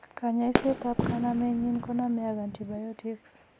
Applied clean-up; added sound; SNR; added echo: none; Fireworks; 3 dB; none.